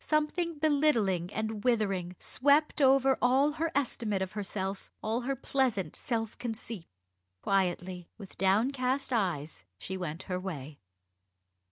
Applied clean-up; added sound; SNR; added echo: none; none; none; none.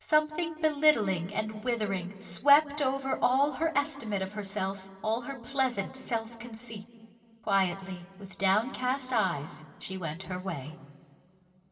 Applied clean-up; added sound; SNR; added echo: none; none; none; reverberation time 2.9 s.